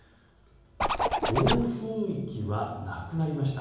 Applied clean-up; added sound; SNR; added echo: none; Zipper (clothing); -2 dB; reverberation time 1.0 s.